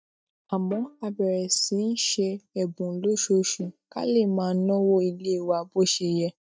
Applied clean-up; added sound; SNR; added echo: neural mask model DeepFilterNet 3.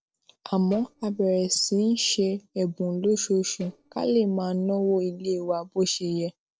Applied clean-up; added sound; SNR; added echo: neural separator model SepFormer DNS4.